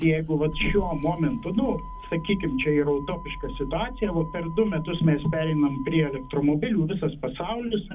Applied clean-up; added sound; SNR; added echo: none; Motor vehicle (road); 13 dB; reverberation time 0.4 s.